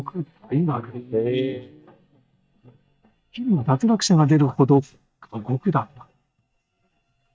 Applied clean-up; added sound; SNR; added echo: neural mask model DeepFilterNet 3.